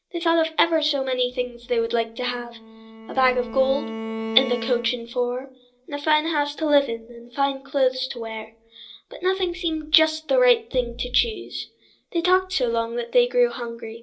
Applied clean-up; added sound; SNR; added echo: none; Bowed string instrument; 10 dB; reverberation time 0.2 s.